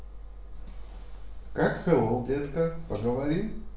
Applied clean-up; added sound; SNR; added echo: none; none; none; reverberation time 0.6 s.